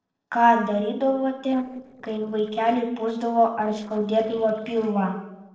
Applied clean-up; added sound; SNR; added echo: neural separator model SepFormer DNS4.